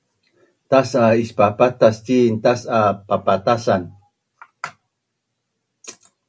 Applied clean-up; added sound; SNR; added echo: none; none; none; none.